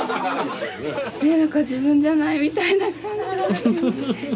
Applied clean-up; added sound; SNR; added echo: none; none; none; none.